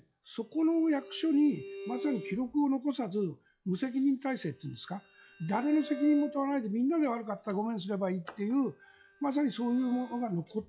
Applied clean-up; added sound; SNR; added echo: classical method log-MMSE.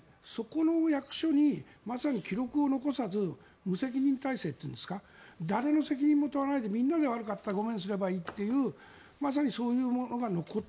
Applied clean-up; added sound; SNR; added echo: none; none; none; none.